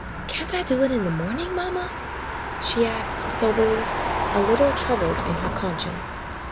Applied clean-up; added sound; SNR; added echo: none; Motor vehicle (road); 4 dB; none.